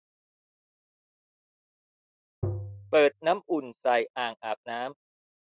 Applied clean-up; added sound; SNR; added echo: classical method spectral subtraction.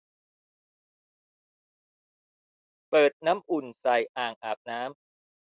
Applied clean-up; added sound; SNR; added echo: none; none; none; none.